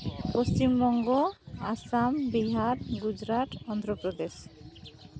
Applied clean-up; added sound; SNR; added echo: none; none; none; none.